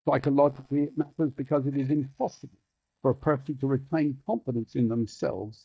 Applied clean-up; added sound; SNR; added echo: neural mask model DeepFilterNet 3.